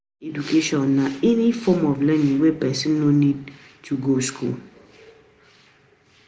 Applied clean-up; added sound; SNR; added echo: none; none; none; none.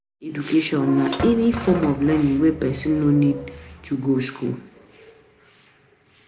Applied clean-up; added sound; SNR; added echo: none; Squeak / Thump, thud; 10 dB; none.